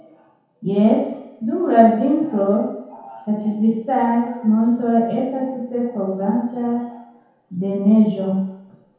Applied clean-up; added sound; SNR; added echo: none; none; none; reverberation time 0.9 s.